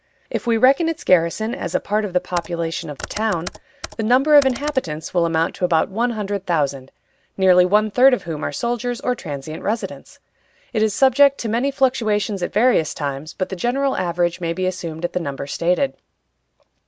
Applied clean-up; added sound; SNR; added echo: none; Computer keyboard; 16 dB; none.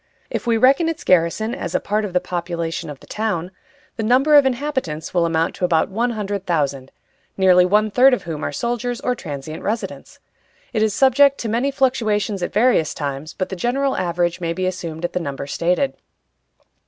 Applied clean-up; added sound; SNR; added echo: none; none; none; none.